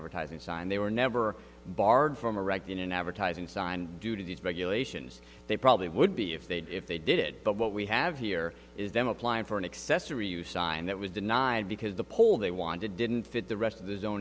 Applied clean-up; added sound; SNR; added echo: none; none; none; none.